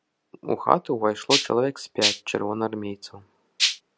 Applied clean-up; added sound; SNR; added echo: none; Rattle (instrument); -3 dB; none.